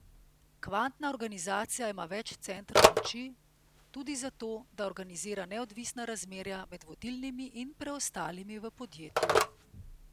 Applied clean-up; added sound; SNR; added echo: none; Telephone; -4 dB; none.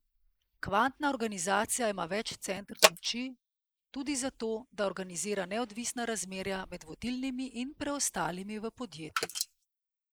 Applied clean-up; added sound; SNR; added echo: neural mask model Resemble Enhance denoiser.